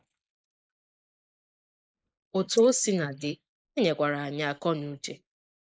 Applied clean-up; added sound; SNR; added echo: neural mask model Resemble Enhance denoiser.